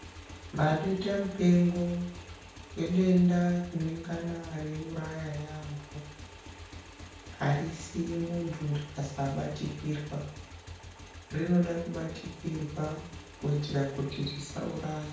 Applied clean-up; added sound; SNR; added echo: none; Motorcycle / Engine; 15 dB; reverberation time 0.5 s.